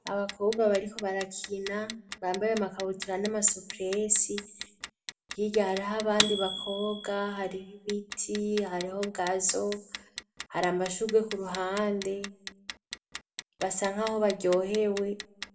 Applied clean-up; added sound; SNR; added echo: none; Clock; 10 dB; reverberation time 0.6 s.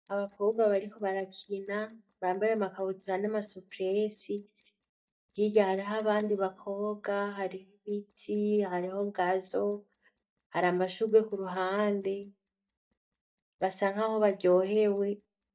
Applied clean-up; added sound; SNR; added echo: neural mask model DeepFilterNet 3.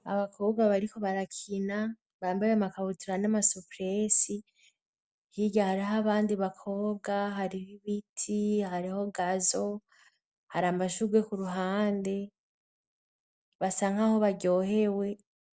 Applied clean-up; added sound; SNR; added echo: none; none; none; none.